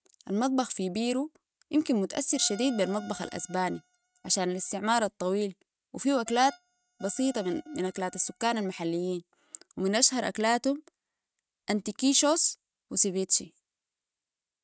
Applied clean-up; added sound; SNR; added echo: neural mask model RNNoise.